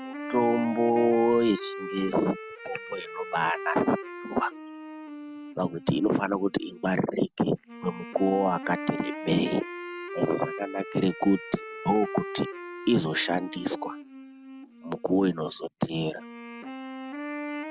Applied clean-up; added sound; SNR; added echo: none; Wind instrument, woodwind instrument; 10 dB; none.